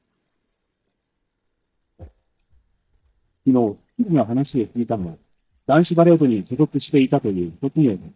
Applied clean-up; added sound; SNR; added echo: neural mask model DeepFilterNet 3.